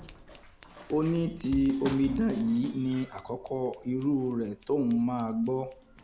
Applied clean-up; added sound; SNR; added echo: none; Scissors + Drum kit; 16 dB; none.